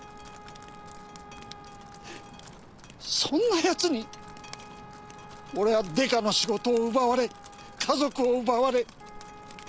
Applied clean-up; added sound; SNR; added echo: none; Wind instrument, woodwind instrument + Drip; 18 dB; none.